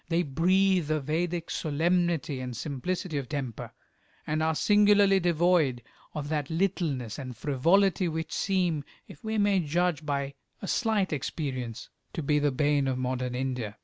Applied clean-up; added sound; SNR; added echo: none; none; none; none.